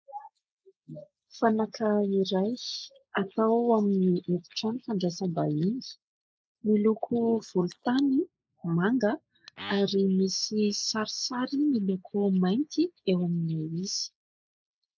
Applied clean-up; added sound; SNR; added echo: neural mask model Resemble Enhance denoiser.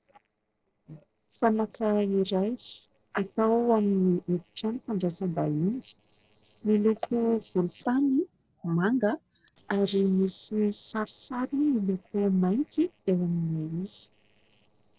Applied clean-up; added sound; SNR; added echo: neural separator model SepFormer DNS4.